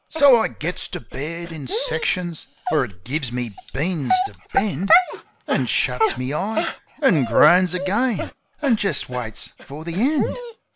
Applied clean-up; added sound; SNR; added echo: none; Dog; 5 dB; none.